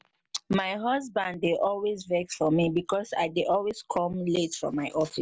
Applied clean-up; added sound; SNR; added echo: none; none; none; none.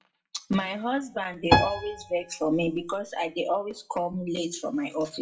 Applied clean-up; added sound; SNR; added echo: classical method WPE with log-MMSE.